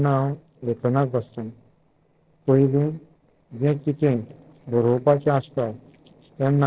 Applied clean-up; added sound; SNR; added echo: neural separator model SepFormer DNS4.